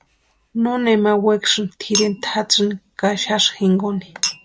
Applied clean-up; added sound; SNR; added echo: none; Chink, clink; 12 dB; none.